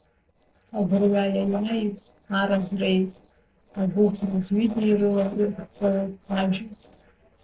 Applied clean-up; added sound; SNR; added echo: neural separator model SepFormer DNS4.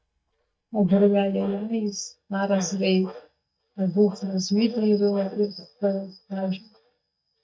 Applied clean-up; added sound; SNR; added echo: neural mask model DeepFilterNet 3.